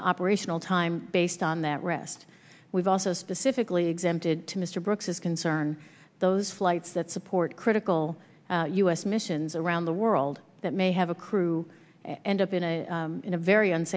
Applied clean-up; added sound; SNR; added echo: none; none; none; none.